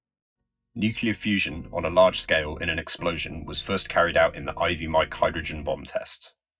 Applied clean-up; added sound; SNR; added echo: neural mask model DeepFilterNet 3.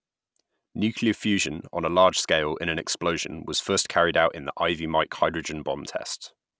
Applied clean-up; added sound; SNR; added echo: none; none; none; none.